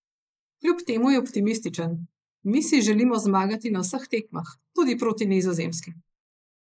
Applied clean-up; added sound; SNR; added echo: neural mask model Resemble Enhance denoiser.